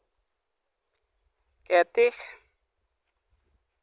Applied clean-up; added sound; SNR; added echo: none; none; none; none.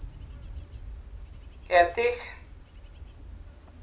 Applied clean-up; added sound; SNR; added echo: none; Wind / Bird / Insect; 12 dB; reverberation time 0.3 s.